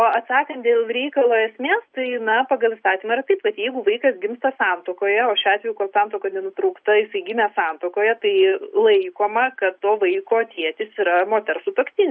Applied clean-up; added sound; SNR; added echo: none; none; none; none.